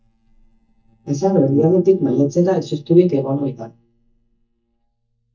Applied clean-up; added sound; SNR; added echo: neural mask model DeepFilterNet 3.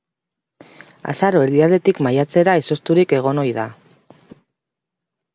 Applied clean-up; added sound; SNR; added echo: none; none; none; none.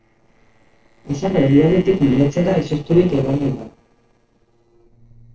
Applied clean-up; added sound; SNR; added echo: neural separator model SepFormer DNS4.